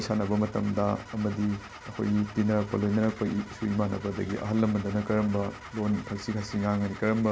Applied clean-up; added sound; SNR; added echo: none; Engine starting / Car; 17 dB; none.